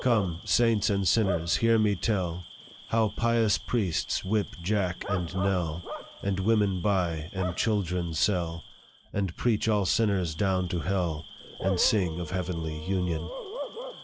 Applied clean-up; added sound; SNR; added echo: none; Bark / Cricket; 13 dB; none.